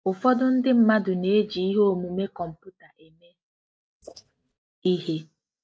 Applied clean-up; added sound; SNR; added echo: neural mask model DeepFilterNet 3.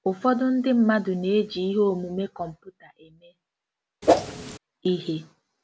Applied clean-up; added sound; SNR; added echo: none; Whoosh, swoosh, swish; -4 dB; none.